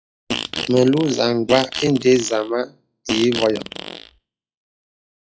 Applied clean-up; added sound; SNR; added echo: classical method log-MMSE.